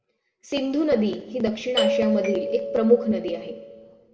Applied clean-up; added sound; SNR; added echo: none; Doorbell; 3 dB; reverberation time 1.6 s.